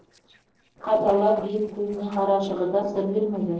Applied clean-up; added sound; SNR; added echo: neural separator model SepFormer DNS4.